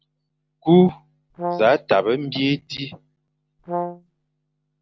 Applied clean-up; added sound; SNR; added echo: none; Brass instrument; 7 dB; none.